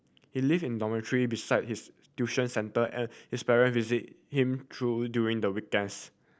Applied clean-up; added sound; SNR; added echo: none; none; none; none.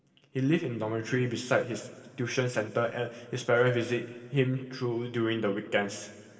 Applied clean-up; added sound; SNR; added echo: none; none; none; reverberation time 2.5 s.